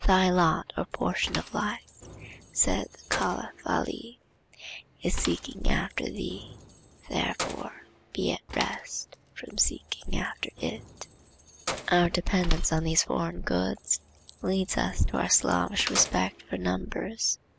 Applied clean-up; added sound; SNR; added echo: none; Keys jangling + Mechanisms / Bicycle; 14 dB; none.